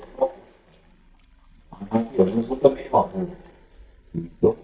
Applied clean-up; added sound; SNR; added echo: neural mask model DeepFilterNet 3.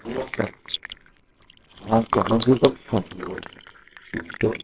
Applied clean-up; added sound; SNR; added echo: neural separator model SepFormer WHAMR!.